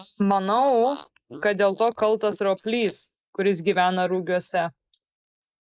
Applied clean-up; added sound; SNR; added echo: neural mask model Resemble Enhance denoiser.